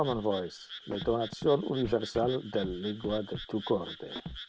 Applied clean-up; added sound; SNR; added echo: none; Frog + Scratching (performance technique); 11 dB; none.